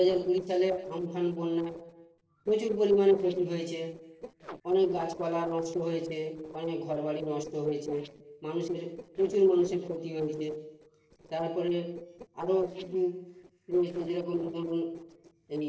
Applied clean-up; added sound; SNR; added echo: neural separator model SepFormer DNS4.